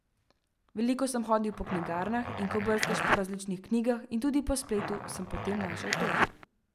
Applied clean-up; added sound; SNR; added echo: none; Zipper (clothing); 1 dB; none.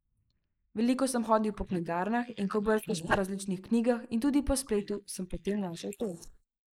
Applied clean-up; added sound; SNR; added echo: neural mask model Resemble Enhance denoiser.